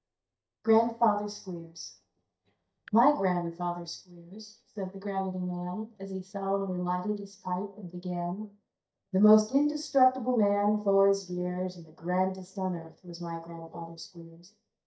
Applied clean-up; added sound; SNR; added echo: neural mask model DeepFilterNet 3.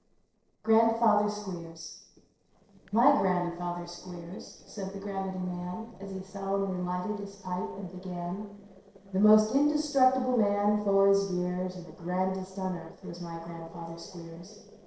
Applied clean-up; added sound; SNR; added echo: neural separator model SepFormer DNS4.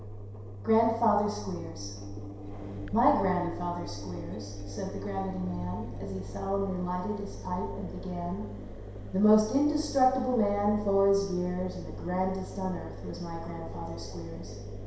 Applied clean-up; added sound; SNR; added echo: none; Engine; 9 dB; reverberation time 0.7 s.